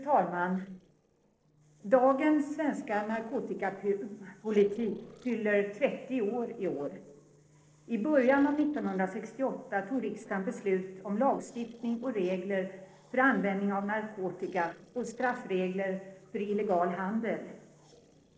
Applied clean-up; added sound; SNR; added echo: neural separator model SepFormer DNS4.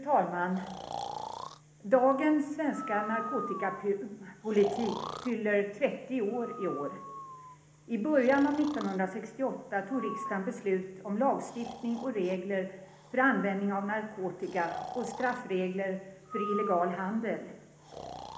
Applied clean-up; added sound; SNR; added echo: none; Breathing; 12 dB; reverberation time 1.0 s.